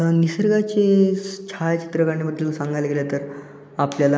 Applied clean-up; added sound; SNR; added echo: neural mask model Resemble Enhance denoiser.